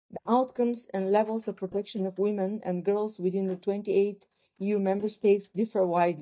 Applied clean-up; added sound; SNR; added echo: neural mask model DeepFilterNet 3.